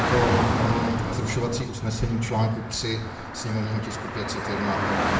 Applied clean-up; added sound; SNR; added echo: none; Traffic noise, roadway noise / Car; 1 dB; reverberation time 0.6 s.